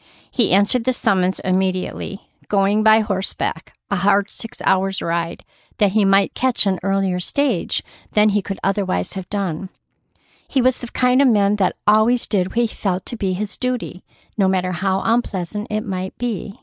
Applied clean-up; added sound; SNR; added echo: neural mask model Resemble Enhance denoiser.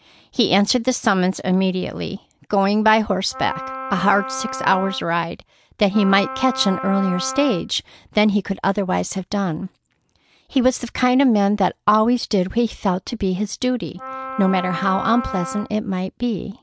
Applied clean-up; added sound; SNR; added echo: none; Wind instrument, woodwind instrument; 10 dB; none.